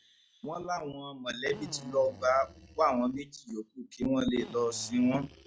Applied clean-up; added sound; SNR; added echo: classical method log-MMSE.